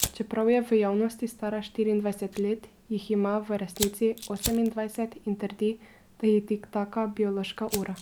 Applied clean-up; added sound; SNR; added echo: none; Fire; 13 dB; none.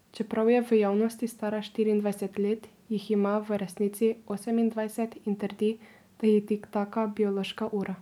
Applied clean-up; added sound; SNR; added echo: none; none; none; none.